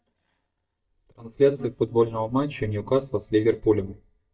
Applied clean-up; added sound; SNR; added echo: neural mask model DeepFilterNet 3.